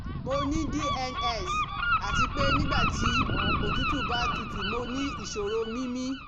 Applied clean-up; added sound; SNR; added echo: none; Gull, seagull; -5 dB; none.